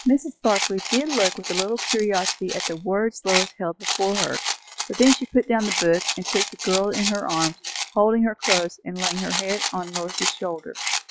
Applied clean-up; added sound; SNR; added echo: classical method log-MMSE.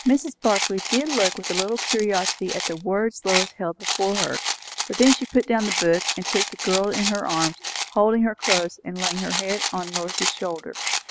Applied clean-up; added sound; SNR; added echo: none; Rattle; 4 dB; none.